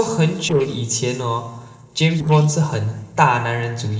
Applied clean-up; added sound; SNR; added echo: neural separator model SepFormer DNS4.